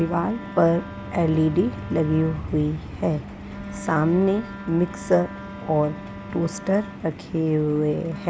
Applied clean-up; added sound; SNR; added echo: none; Wind instrument, woodwind instrument; 15 dB; none.